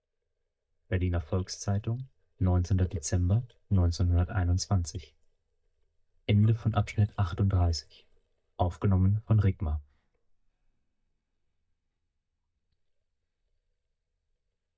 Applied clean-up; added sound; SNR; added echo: neural mask model DeepFilterNet 3.